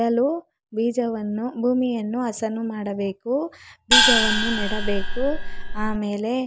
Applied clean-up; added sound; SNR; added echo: none; Gong; -5 dB; none.